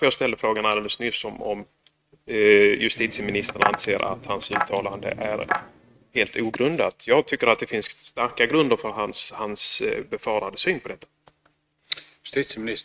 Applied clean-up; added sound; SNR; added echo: neural mask model RNNoise.